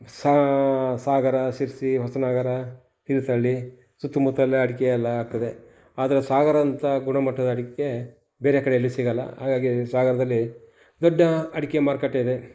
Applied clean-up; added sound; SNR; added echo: neural mask model Resemble Enhance denoiser.